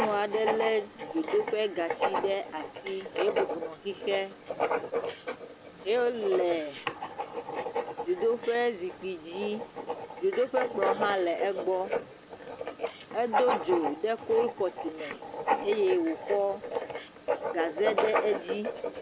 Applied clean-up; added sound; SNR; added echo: none; Writing; 3 dB; none.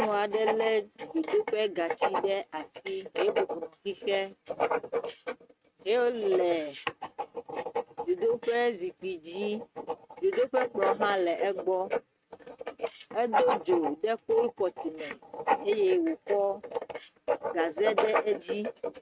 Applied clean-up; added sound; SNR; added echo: neural mask model RNNoise.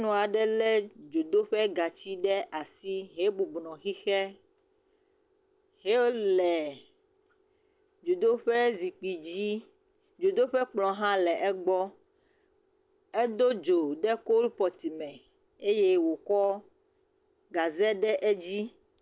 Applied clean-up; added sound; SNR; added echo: none; none; none; none.